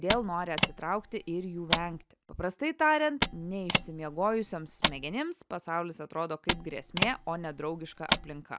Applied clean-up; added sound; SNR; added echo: none; Mechanisms; -5 dB; none.